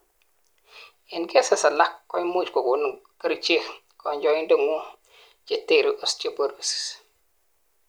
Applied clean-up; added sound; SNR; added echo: none; none; none; none.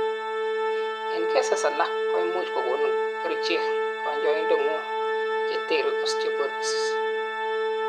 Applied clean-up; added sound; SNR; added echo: none; Organ; -4 dB; none.